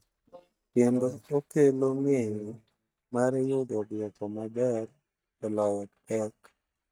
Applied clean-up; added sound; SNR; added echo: neural mask model DeepFilterNet 3.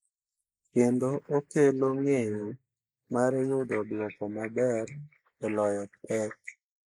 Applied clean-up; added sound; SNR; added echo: neural mask model Resemble Enhance denoiser.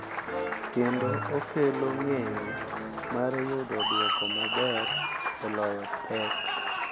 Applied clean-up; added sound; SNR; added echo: none; Applause; 0 dB; none.